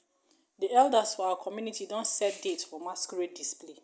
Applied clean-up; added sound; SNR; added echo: none; none; none; none.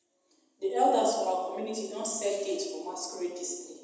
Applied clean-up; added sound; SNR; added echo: none; none; none; reverberation time 1.0 s.